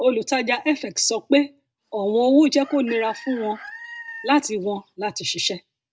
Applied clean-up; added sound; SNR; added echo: none; Chicken, rooster; 19 dB; none.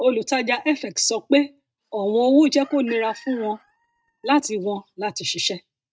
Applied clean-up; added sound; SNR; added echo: neural mask model RNNoise.